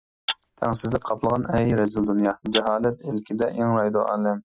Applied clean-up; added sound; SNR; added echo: classical method Wiener filter.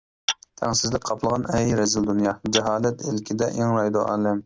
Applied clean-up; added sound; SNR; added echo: none; Tap / Glass; 10 dB; none.